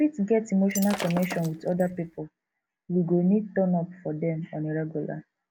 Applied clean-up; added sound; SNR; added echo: none; Shatter; 11 dB; none.